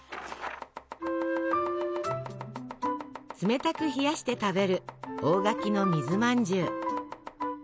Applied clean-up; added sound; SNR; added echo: none; Domestic sounds, home sounds; 15 dB; none.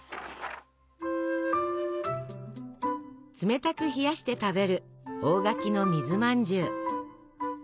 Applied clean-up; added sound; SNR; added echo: none; none; none; none.